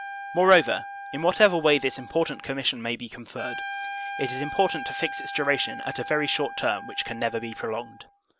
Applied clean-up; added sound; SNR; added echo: none; Trumpet; 11 dB; none.